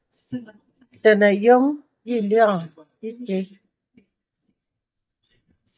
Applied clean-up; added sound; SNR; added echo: neural mask model DeepFilterNet 3.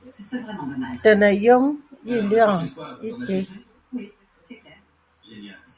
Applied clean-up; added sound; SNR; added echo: none; none; none; none.